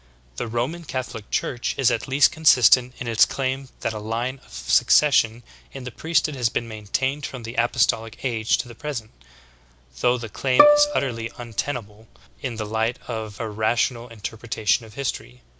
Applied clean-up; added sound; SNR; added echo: none; Bowed string instrument; -1 dB; none.